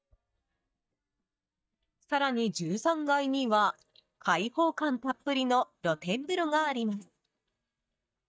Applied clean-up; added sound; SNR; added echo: neural mask model DeepFilterNet 3.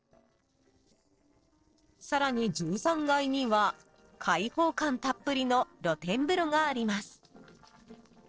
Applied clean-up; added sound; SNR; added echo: neural separator model SepFormer DNS4.